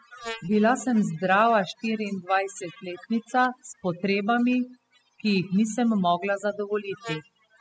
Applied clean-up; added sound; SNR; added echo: classical method spectral subtraction.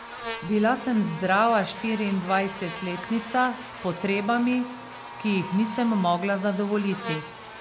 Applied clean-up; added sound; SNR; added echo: none; Buzz; 12 dB; none.